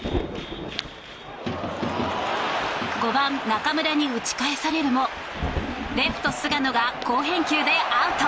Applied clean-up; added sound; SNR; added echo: none; Thunder; 11 dB; none.